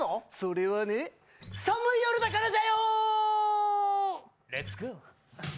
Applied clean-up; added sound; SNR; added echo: none; Acoustic guitar; 15 dB; none.